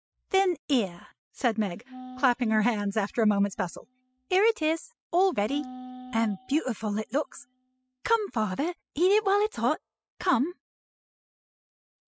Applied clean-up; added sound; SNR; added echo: classical method spectral subtraction.